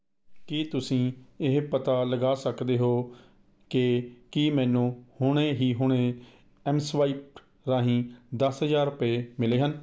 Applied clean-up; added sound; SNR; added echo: none; none; none; none.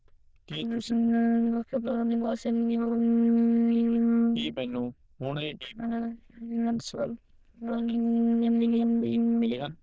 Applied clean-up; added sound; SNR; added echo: neural diffusion model UNIVERSE++.